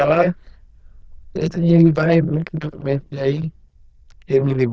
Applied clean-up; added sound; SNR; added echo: neural diffusion model UNIVERSE++.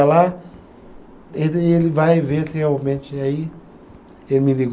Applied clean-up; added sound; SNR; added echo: none; none; none; none.